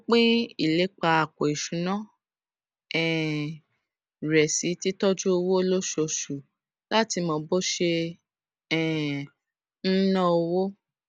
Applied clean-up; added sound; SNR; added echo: none; none; none; none.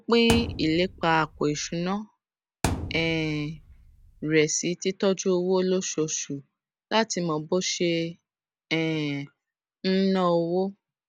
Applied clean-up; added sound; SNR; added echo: none; Thump, thud; 8 dB; none.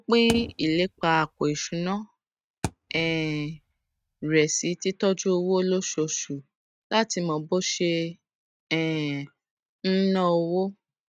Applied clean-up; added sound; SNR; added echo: neural mask model RNNoise.